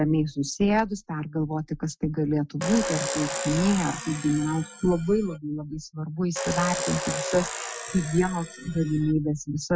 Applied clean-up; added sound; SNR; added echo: classical method Wiener filter.